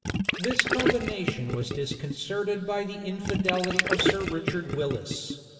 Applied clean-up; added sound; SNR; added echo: none; Gurgling; -2 dB; reverberation time 2.7 s.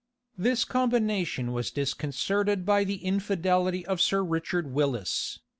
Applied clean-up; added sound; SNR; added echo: none; none; none; none.